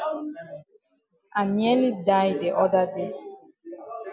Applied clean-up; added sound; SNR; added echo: none; none; none; none.